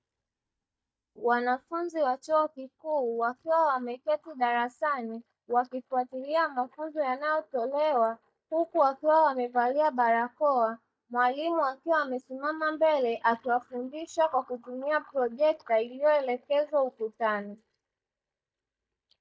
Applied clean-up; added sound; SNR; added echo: neural mask model DeepFilterNet 3.